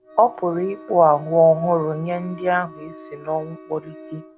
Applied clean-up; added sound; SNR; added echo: none; Organ + Wind instrument, woodwind instrument; 20 dB; none.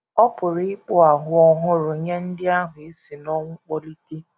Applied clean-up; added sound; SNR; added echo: none; none; none; none.